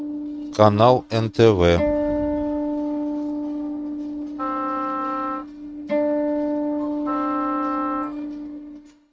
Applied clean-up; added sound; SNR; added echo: neural mask model RNNoise.